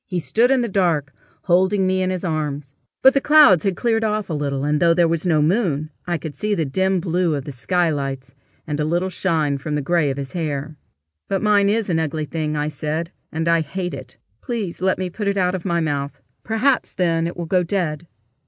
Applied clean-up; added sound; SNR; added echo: none; none; none; none.